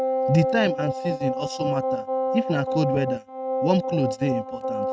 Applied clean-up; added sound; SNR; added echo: neural mask model RNNoise.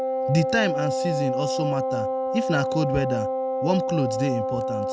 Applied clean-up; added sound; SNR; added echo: none; Wind instrument, woodwind instrument; -1 dB; none.